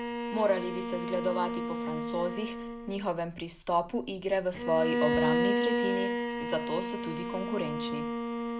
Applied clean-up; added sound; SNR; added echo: none; Bowed string instrument; 0 dB; none.